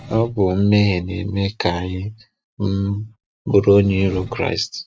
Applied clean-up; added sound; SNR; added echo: neural mask model RNNoise.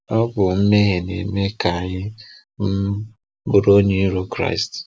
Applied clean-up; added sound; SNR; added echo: none; none; none; none.